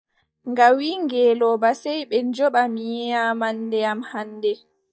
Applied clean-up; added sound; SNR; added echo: neural mask model DeepFilterNet 3.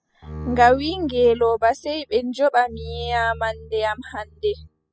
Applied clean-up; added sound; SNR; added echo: classical method spectral subtraction.